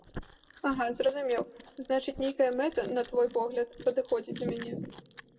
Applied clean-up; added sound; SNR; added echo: none; Chewing, mastication; 19 dB; reverberation time 0.8 s.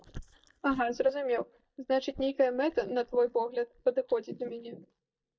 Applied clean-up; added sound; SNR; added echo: neural mask model DeepFilterNet 3.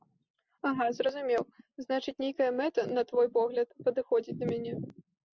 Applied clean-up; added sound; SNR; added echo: none; none; none; none.